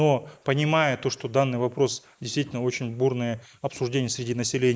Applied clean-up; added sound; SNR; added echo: neural mask model Resemble Enhance denoiser.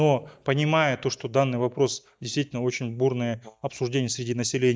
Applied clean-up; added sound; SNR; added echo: neural mask model DeepFilterNet 3.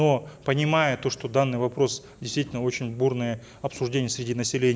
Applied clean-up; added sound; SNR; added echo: none; none; none; none.